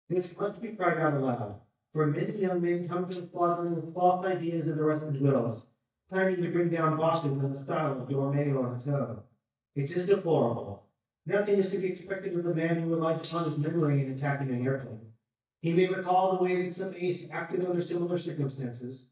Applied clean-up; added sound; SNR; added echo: neural mask model DeepFilterNet 3.